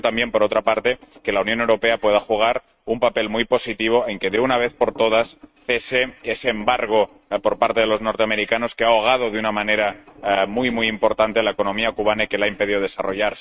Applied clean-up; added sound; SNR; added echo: neural mask model RNNoise.